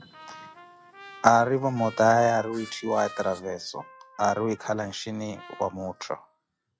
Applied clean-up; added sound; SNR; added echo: classical method log-MMSE.